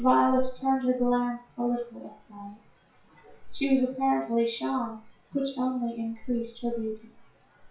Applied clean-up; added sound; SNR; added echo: classical method WPE with log-MMSE.